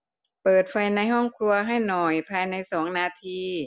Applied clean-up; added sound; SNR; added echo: none; none; none; none.